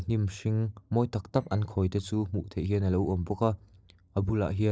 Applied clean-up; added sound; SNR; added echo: neural separator model SepFormer DNS4.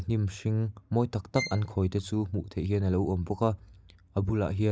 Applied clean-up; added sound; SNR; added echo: none; Bowed string instrument; 13 dB; none.